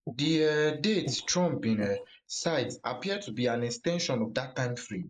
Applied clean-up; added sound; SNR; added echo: neural mask model Resemble Enhance denoiser.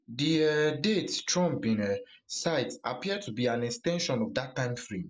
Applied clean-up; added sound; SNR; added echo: none; none; none; none.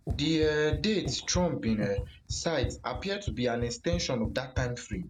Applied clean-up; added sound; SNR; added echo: none; Run + Breathing; 7 dB; none.